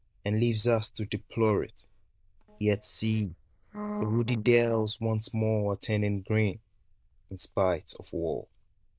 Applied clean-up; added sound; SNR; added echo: neural diffusion model UNIVERSE++.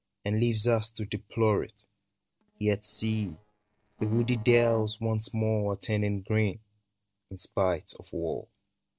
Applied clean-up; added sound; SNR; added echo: neural separator model SepFormer DNS4.